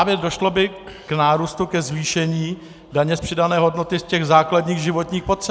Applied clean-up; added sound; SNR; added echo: none; none; none; none.